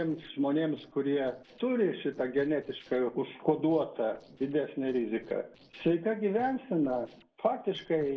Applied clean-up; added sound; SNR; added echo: neural separator model SepFormer DNS4.